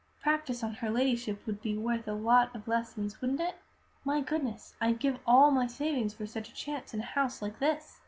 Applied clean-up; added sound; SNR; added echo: none; none; none; none.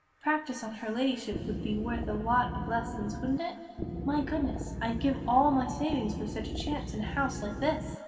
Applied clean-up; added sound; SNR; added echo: none; Wind instrument, woodwind instrument; 5 dB; reverberation time 2.4 s.